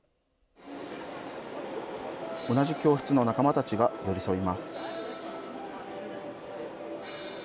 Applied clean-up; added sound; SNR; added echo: none; none; none; none.